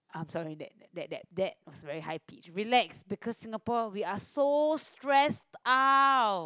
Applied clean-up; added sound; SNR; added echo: none; none; none; none.